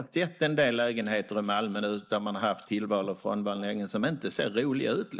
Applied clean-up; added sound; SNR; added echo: neural mask model DeepFilterNet 3.